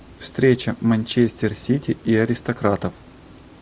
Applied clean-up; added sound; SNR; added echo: none; none; none; none.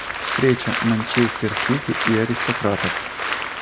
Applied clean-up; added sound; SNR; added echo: none; Applause; 3 dB; none.